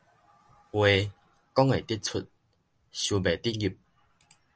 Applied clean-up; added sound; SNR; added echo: none; none; none; none.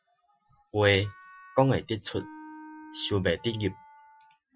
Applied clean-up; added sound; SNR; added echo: classical method Wiener filter.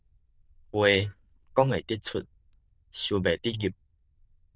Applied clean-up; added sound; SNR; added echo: neural diffusion model UNIVERSE++.